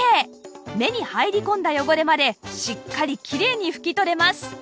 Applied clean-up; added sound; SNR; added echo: none; none; none; none.